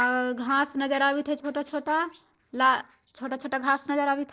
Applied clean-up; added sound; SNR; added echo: neural separator model SepFormer DNS4.